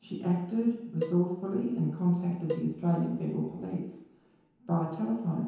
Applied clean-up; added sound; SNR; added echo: none; Cowbell; 11 dB; reverberation time 0.9 s.